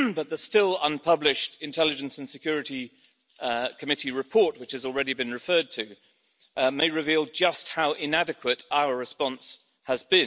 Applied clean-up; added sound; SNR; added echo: none; none; none; none.